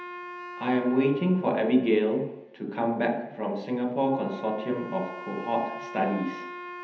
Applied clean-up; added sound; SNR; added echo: none; Wind instrument, woodwind instrument; 14 dB; reverberation time 0.9 s.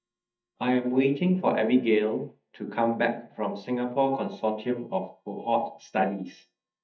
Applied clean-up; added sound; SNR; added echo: neural mask model DeepFilterNet 3.